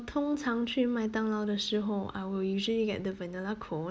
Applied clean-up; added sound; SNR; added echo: none; none; none; none.